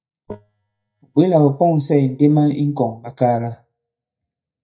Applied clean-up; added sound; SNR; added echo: neural mask model DeepFilterNet 3.